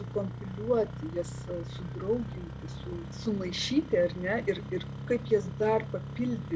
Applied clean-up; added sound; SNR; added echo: none; Engine starting; 8 dB; none.